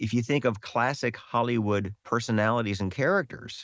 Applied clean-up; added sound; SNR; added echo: neural mask model Resemble Enhance denoiser.